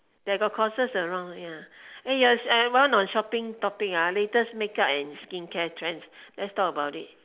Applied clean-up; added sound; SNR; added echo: none; none; none; none.